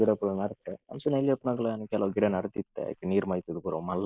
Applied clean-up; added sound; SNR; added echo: neural mask model Resemble Enhance denoiser.